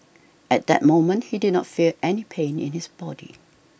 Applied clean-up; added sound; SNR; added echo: none; none; none; none.